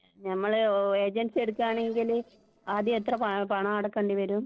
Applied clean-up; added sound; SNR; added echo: neural separator model SepFormer DNS4.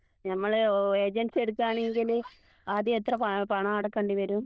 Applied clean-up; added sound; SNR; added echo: neural diffusion model UNIVERSE++.